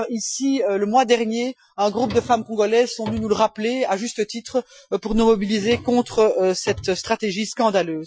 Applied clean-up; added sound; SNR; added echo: classical method Wiener filter.